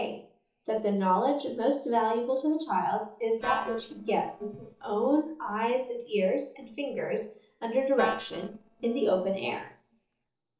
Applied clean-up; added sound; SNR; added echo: neural separator model SepFormer DNS4.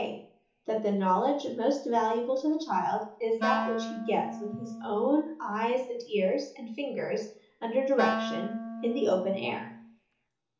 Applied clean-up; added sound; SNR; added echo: none; Wind instrument, woodwind instrument; 6 dB; reverberation time 1.2 s.